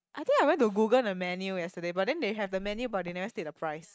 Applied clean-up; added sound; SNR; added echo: neural mask model RNNoise.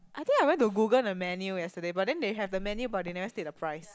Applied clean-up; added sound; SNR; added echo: none; Breathing; 20 dB; none.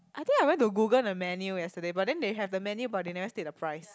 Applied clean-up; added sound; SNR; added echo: none; none; none; none.